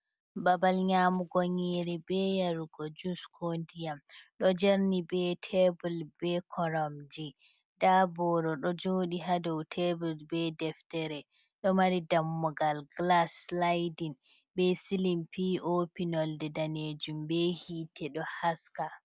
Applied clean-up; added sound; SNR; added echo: none; none; none; none.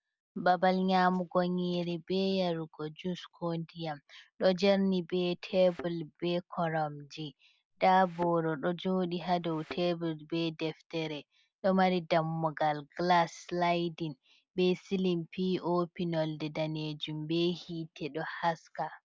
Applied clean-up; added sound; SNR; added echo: none; Thump, thud; 18 dB; none.